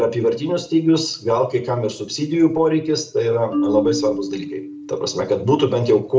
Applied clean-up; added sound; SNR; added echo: none; Marimba, xylophone; 11 dB; reverberation time 0.4 s.